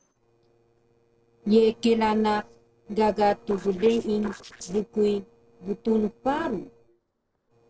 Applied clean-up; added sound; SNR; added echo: neural separator model SepFormer DNS4.